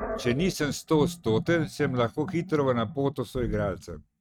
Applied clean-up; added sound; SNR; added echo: neural mask model RNNoise.